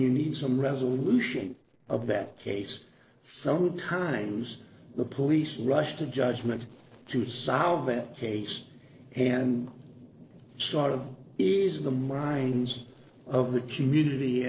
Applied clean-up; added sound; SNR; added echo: neural separator model SepFormer DNS4.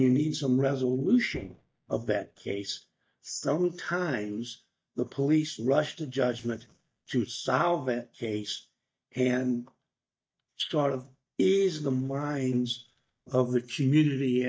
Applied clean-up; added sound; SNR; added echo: neural mask model DeepFilterNet 3.